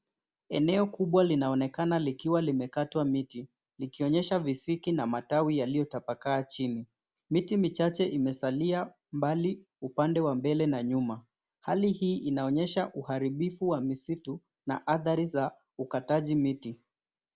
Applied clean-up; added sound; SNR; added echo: none; none; none; none.